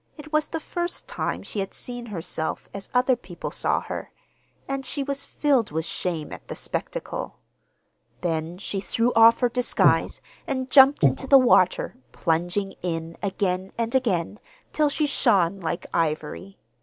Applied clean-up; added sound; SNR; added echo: none; Breathing; -3 dB; none.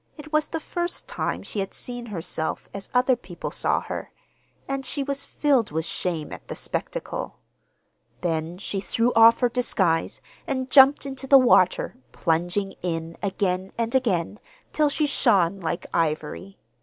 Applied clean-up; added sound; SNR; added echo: none; none; none; none.